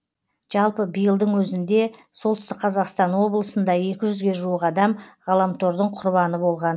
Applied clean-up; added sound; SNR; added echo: none; none; none; none.